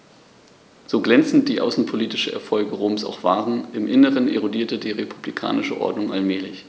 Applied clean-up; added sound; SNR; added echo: none; none; none; none.